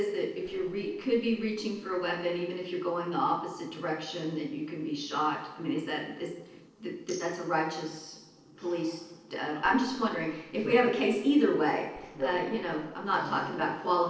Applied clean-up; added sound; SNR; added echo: neural separator model SepFormer DNS4.